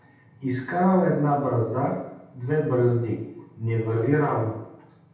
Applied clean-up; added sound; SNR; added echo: none; none; none; reverberation time 0.8 s.